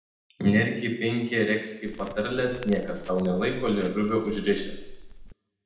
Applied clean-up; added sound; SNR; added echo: none; Crackle; 13 dB; reverberation time 0.8 s.